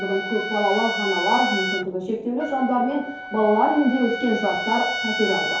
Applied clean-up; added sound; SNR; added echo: none; Trumpet; 6 dB; reverberation time 2.4 s.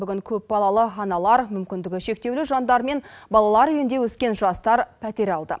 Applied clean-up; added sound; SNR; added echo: none; none; none; none.